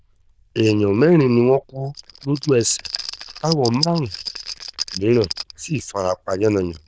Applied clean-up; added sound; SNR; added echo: neural diffusion model UNIVERSE++.